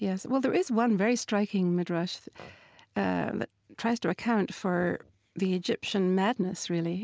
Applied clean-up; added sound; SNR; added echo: none; none; none; none.